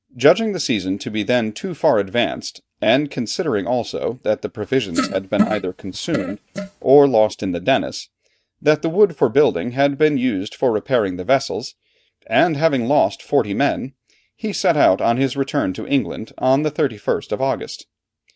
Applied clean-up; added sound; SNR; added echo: neural mask model RNNoise.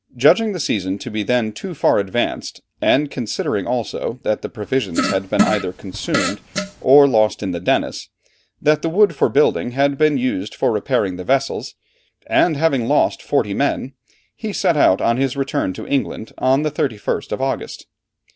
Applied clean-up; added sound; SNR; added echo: none; Fart; 4 dB; none.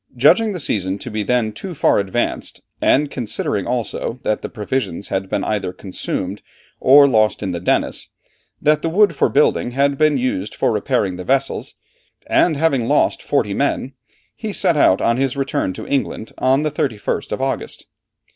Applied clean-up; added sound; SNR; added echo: none; none; none; none.